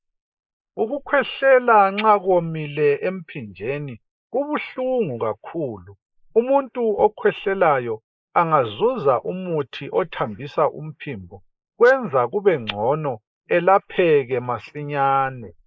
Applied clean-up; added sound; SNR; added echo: neural mask model Resemble Enhance denoiser.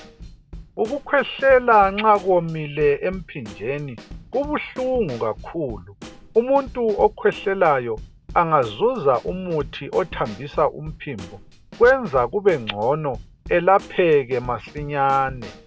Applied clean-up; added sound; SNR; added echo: none; Snare drum / Drum kit; 19 dB; none.